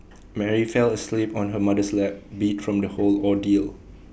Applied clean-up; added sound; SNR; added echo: none; none; none; none.